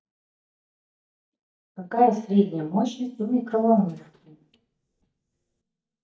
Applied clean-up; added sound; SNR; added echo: neural mask model DeepFilterNet 3.